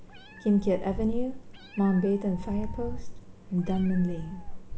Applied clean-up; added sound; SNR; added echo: none; Meow; 6 dB; none.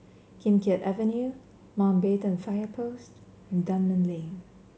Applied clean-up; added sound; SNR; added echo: none; none; none; none.